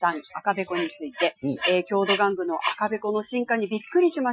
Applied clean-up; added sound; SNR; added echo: classical method Wiener filter.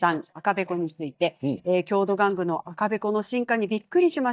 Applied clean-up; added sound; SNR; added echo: neural mask model DeepFilterNet 3.